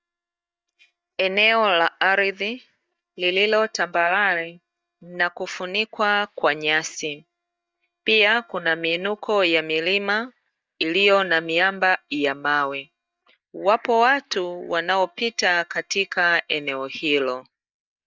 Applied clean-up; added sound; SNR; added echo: neural mask model DeepFilterNet 3.